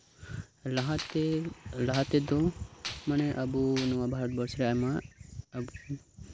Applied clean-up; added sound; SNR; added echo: none; Gunshot, gunfire; 13 dB; none.